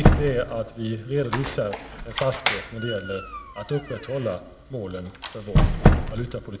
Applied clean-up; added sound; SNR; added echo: none; Squeak; -4 dB; reverberation time 2.1 s.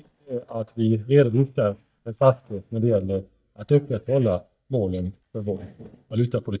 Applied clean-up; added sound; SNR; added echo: neural mask model DeepFilterNet 3.